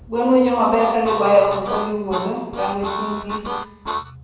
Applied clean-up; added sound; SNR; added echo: none; Harmonica; 8 dB; reverberation time 1.1 s.